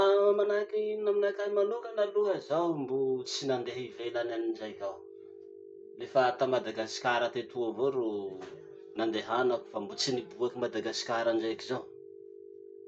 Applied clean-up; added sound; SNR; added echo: none; Telephone; 17 dB; none.